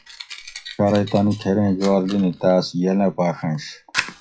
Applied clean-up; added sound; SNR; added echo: classical method WPE with log-MMSE.